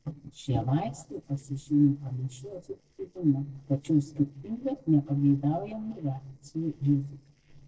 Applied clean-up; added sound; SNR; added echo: neural separator model SepFormer DNS4.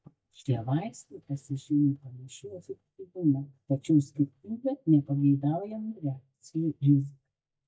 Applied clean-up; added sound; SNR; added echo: neural mask model DeepFilterNet 3.